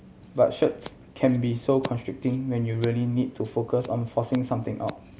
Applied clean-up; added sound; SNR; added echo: none; Scissors; 20 dB; none.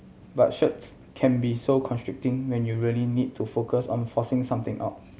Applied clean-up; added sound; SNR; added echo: none; none; none; none.